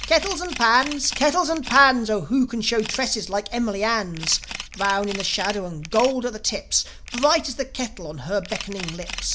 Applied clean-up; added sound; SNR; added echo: none; Camera; 14 dB; none.